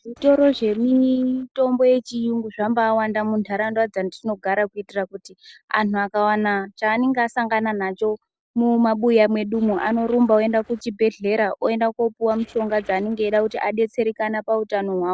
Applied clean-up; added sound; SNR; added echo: neural separator model SepFormer DNS4.